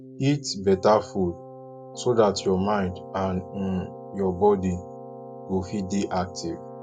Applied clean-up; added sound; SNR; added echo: none; Keyboard (musical); 15 dB; none.